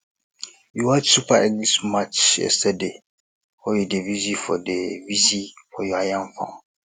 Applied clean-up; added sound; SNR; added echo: none; none; none; none.